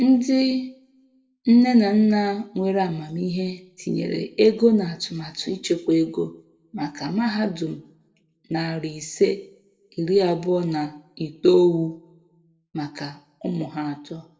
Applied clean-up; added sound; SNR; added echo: none; none; none; reverberation time 0.5 s.